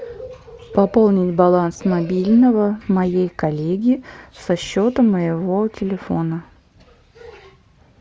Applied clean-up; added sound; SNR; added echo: none; none; none; none.